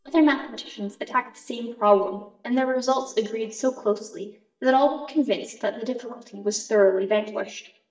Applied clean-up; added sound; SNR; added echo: neural mask model DeepFilterNet 3.